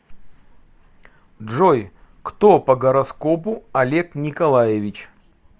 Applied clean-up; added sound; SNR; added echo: none; none; none; none.